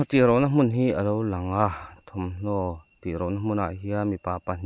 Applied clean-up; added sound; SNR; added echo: none; none; none; none.